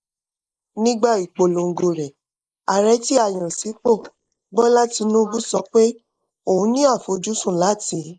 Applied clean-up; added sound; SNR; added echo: neural mask model Resemble Enhance denoiser.